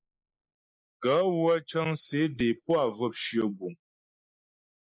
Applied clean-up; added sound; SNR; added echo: neural mask model Resemble Enhance denoiser.